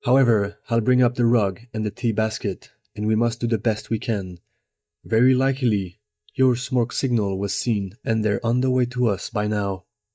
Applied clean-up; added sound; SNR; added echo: neural mask model DeepFilterNet 3.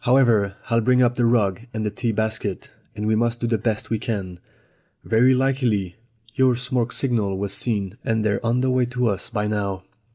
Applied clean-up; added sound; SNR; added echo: none; none; none; none.